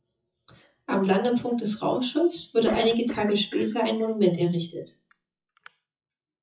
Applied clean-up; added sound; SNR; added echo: classical method WPE with log-MMSE.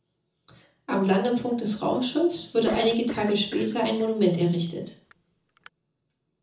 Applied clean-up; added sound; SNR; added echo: none; Cough; 15 dB; reverberation time 0.5 s.